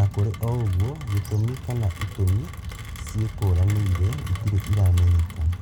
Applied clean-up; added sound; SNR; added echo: none; Rain; 13 dB; none.